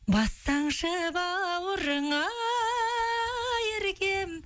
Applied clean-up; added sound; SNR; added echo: none; none; none; none.